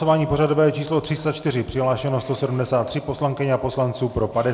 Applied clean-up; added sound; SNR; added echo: none; none; none; none.